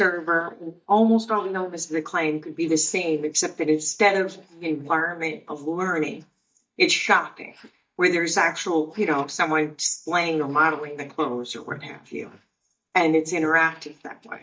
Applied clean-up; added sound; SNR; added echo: neural mask model DeepFilterNet 3.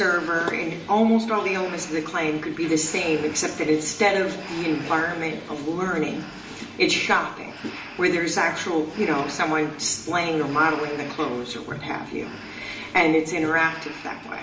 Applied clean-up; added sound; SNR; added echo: none; Breathing; 19 dB; reverberation time 0.8 s.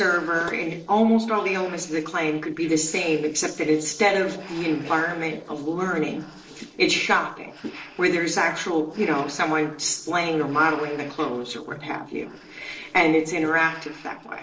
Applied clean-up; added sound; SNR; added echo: neural separator model SepFormer DNS4.